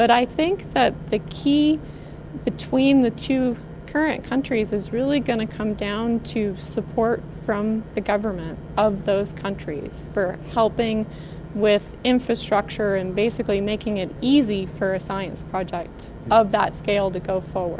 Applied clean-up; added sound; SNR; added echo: none; Engine / Boat, Water vehicle; 14 dB; none.